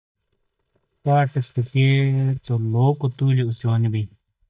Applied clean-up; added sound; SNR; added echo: neural mask model DeepFilterNet 3.